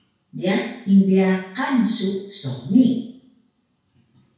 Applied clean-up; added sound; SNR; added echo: none; none; none; reverberation time 0.6 s.